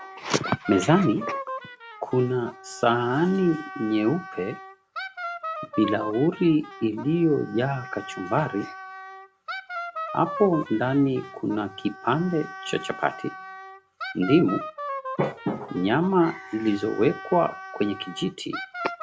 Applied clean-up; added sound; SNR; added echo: none; Wind instrument, woodwind instrument; 11 dB; none.